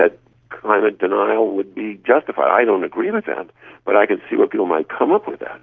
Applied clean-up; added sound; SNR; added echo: none; none; none; none.